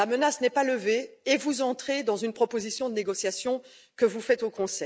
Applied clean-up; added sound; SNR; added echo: none; none; none; none.